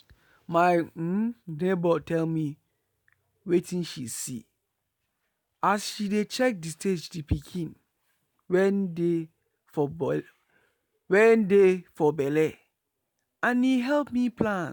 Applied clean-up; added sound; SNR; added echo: none; none; none; none.